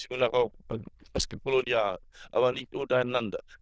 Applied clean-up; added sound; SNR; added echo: neural diffusion model UNIVERSE++.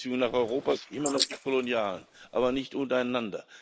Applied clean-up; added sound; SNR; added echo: neural mask model Resemble Enhance denoiser.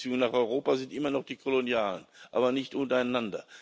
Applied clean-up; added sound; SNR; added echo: none; none; none; none.